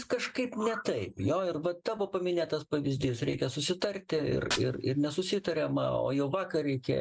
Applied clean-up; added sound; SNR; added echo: none; Fire; 17 dB; none.